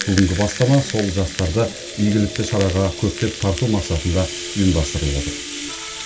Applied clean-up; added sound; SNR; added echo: none; Rattle (instrument); 11 dB; reverberation time 0.2 s.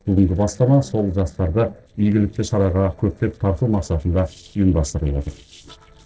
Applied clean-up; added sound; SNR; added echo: neural separator model SepFormer DNS4.